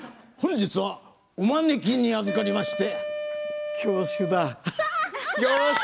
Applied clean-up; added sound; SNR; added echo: none; Wind instrument, woodwind instrument; 6 dB; none.